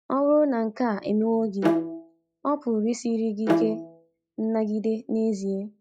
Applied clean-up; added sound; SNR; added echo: classical method log-MMSE.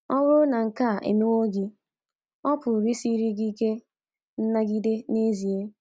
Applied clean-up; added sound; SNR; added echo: none; none; none; none.